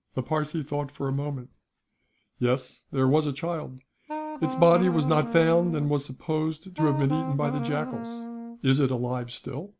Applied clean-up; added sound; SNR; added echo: none; Wind instrument, woodwind instrument; 7 dB; none.